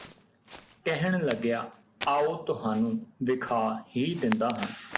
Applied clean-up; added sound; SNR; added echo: none; Walk, footsteps; 13 dB; none.